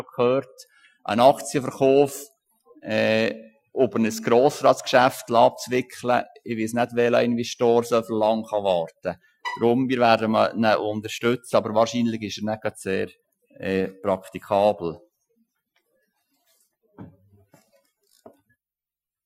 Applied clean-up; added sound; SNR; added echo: classical method Wiener filter.